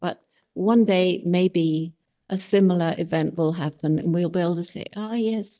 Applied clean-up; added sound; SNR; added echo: neural mask model DeepFilterNet 3.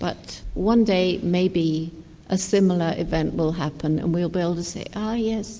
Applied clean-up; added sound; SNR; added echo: none; none; none; none.